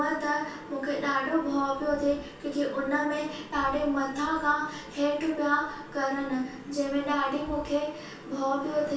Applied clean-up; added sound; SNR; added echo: none; none; none; reverberation time 0.3 s.